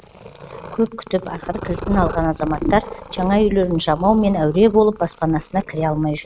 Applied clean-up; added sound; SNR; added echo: neural mask model RNNoise.